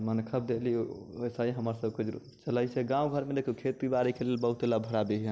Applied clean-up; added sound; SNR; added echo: none; none; none; none.